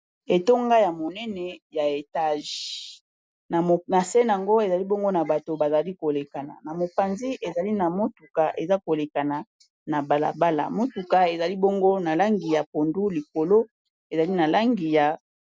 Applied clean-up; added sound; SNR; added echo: none; none; none; none.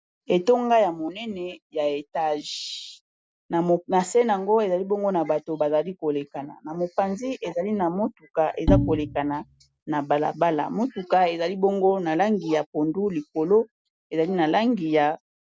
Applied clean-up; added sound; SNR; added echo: none; Bowed string instrument; 1 dB; none.